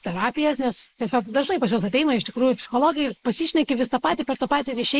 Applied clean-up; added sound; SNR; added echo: neural mask model Resemble Enhance denoiser.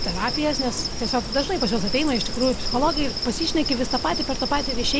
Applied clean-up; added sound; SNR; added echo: none; Insect; 2 dB; none.